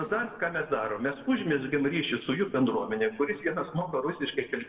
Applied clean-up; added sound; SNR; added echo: neural separator model SepFormer DNS4.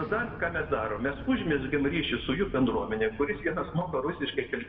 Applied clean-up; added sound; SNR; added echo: none; Explosion; 14 dB; reverberation time 1.0 s.